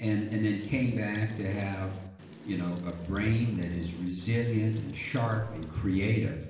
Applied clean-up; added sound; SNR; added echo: none; Wind; 17 dB; reverberation time 0.8 s.